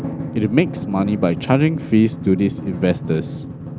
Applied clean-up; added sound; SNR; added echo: none; Drum; 9 dB; none.